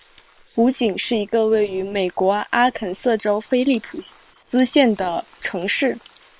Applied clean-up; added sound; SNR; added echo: neural separator model SepFormer WHAM!.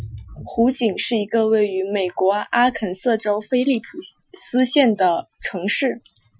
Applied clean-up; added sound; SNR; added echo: classical method Wiener filter.